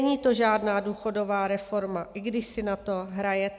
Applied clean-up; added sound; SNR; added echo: none; none; none; none.